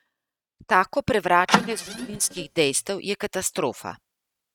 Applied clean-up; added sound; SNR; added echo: neural mask model RNNoise.